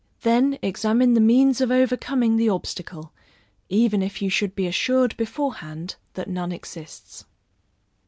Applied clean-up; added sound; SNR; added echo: none; none; none; none.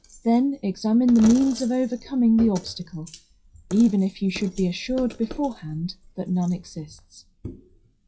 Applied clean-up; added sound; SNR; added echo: classical method WPE with log-MMSE.